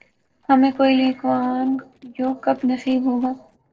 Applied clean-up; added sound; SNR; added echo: neural separator model SepFormer DNS4.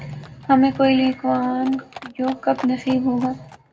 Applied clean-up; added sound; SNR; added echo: none; Livestock, farm animals, working animals; 20 dB; reverberation time 0.3 s.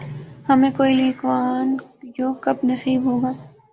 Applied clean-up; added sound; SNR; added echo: none; none; none; none.